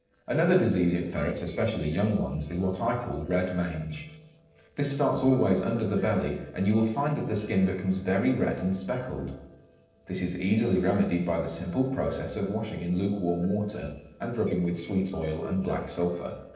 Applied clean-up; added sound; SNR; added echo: neural separator model SepFormer DNS4.